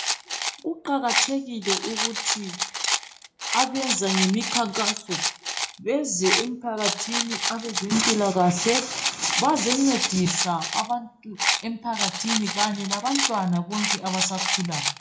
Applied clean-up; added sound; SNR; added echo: none; Rattle; 1 dB; reverberation time 0.4 s.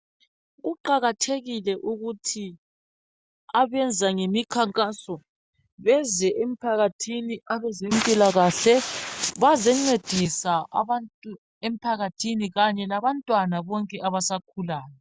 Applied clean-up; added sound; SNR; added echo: none; none; none; none.